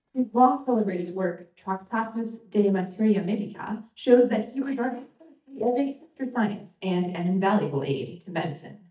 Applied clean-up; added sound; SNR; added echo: neural mask model DeepFilterNet 3.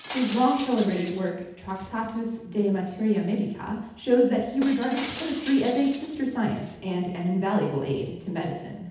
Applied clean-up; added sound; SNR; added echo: none; Shatter; 14 dB; reverberation time 0.8 s.